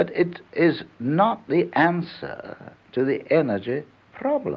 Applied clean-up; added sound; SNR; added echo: none; none; none; none.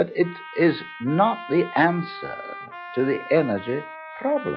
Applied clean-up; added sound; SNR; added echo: classical method log-MMSE.